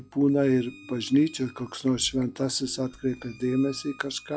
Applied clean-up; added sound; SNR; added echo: classical method log-MMSE.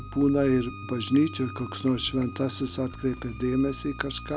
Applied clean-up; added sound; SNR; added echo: none; Bowed string instrument + Bass guitar; 13 dB; none.